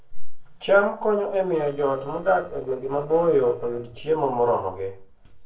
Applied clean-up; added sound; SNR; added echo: neural separator model SepFormer DNS4.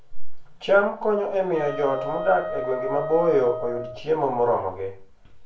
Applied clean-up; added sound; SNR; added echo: none; Wind instrument, woodwind instrument; 9 dB; reverberation time 0.4 s.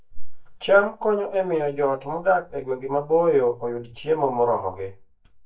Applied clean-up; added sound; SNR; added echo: neural mask model DeepFilterNet 3.